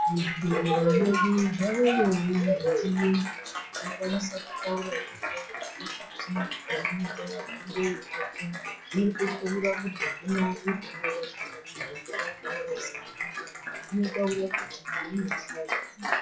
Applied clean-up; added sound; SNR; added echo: classical method WPE with log-MMSE.